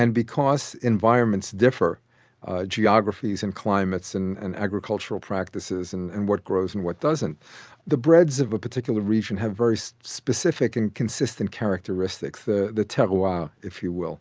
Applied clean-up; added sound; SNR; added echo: none; none; none; none.